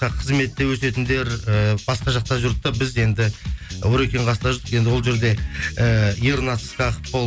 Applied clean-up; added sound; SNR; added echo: none; none; none; none.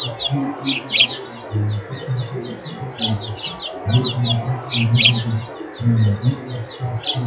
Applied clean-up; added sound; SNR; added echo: classical method WPE with log-MMSE.